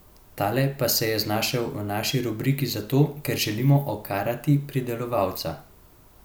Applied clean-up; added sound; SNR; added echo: none; none; none; none.